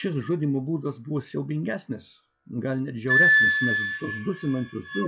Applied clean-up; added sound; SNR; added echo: classical method log-MMSE.